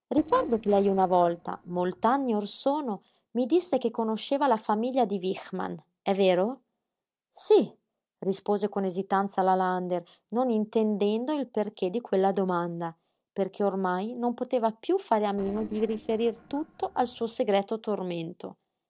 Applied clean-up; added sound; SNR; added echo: neural separator model SepFormer DNS4.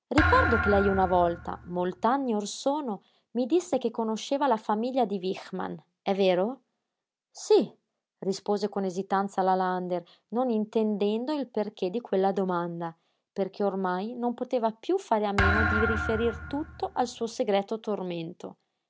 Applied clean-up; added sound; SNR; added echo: none; Thump, thud; 2 dB; none.